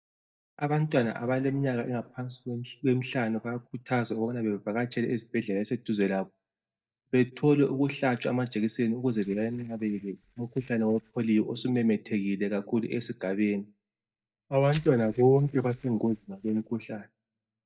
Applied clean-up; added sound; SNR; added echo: neural mask model DeepFilterNet 3.